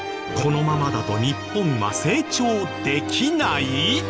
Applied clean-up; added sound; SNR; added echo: none; Harp; 12 dB; none.